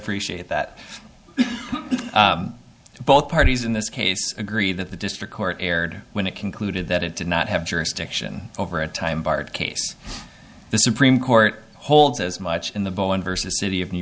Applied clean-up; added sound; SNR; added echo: none; none; none; none.